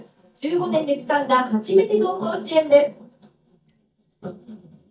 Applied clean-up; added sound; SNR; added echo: neural mask model DeepFilterNet 3.